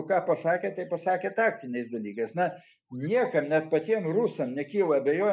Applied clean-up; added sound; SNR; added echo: neural mask model Resemble Enhance denoiser.